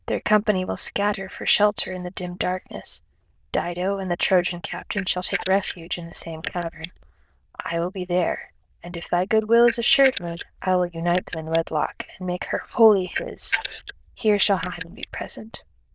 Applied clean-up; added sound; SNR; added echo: neural diffusion model UNIVERSE++.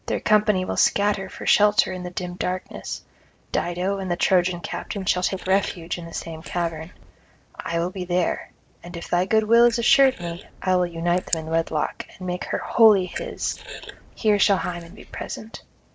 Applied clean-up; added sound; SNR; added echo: neural separator model SepFormer DNS4.